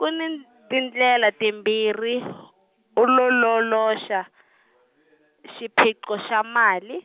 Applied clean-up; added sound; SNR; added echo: none; none; none; none.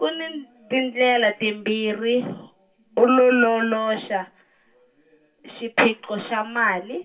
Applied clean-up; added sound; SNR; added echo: none; none; none; reverberation time 0.2 s.